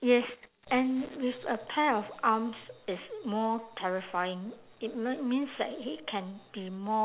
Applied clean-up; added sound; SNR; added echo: none; none; none; none.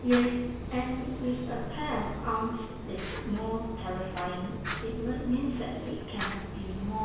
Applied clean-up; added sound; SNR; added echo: none; Fire; 5 dB; reverberation time 1.0 s.